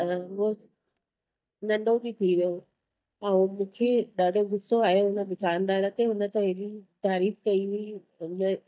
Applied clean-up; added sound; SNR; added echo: neural mask model DeepFilterNet 3.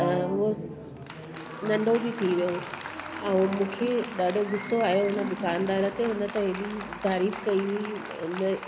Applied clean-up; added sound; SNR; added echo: none; Applause; 11 dB; none.